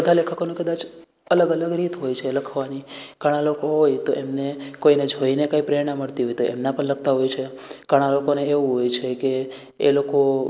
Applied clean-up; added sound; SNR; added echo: none; none; none; none.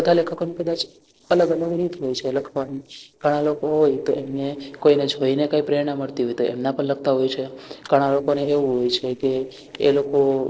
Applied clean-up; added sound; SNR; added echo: neural separator model SepFormer DNS4.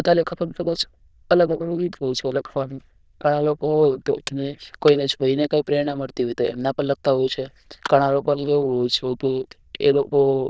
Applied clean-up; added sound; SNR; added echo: neural diffusion model UNIVERSE++.